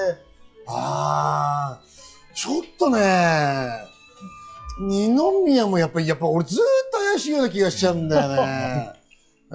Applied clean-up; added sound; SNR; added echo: classical method log-MMSE.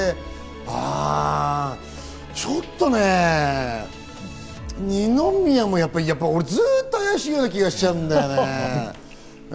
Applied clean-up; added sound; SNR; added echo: none; none; none; none.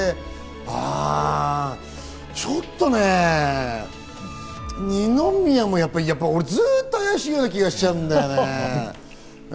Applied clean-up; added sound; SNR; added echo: none; Wind instrument, woodwind instrument + Wind instrument, woodwind instrument; 20 dB; none.